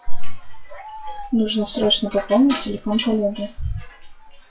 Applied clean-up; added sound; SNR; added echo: classical method WPE with log-MMSE.